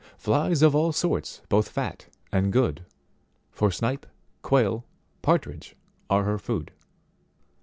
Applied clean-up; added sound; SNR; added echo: none; none; none; none.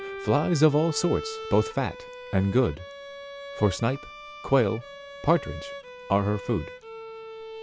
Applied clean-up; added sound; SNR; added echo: none; Bowed string instrument; 13 dB; none.